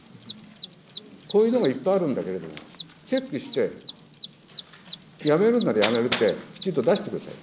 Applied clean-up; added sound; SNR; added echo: none; Mechanisms; 16 dB; none.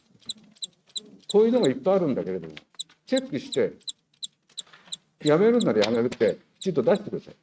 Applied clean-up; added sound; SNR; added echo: neural mask model RNNoise.